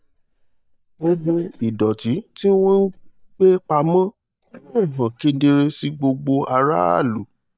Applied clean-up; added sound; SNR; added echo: neural mask model DeepFilterNet 3.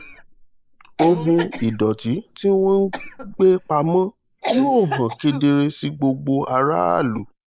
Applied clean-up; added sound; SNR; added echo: neural mask model Resemble Enhance denoiser.